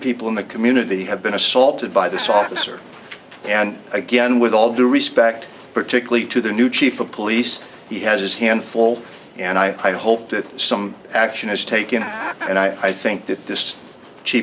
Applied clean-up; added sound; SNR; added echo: none; Chicken, rooster; 11 dB; none.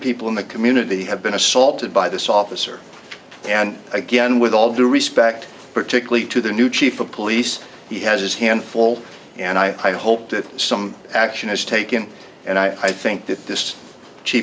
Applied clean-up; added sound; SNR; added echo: none; none; none; none.